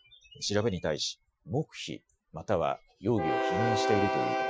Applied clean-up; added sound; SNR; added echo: classical method Wiener filter.